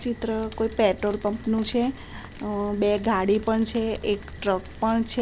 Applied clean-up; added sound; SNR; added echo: none; Rain; 15 dB; none.